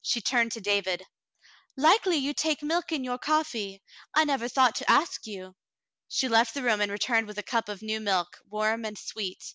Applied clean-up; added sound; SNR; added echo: none; none; none; none.